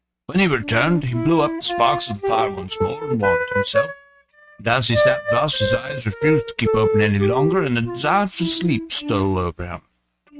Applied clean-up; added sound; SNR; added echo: neural mask model RNNoise.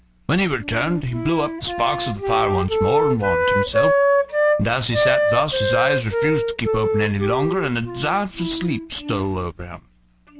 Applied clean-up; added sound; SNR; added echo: none; Wind instrument, woodwind instrument; -1 dB; none.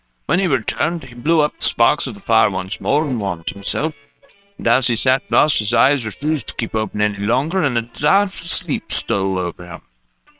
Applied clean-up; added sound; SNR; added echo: neural separator model SepFormer WHAM!.